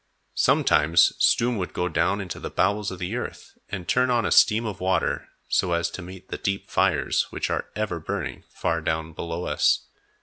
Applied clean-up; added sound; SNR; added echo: none; none; none; none.